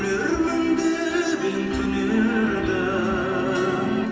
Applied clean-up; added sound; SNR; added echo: none; Musical instrument; 10 dB; reverberation time 1.0 s.